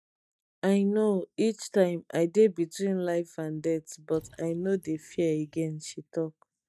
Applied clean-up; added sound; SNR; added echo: neural mask model DeepFilterNet 3.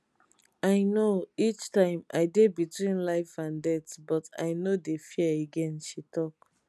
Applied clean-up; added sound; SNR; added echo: none; none; none; none.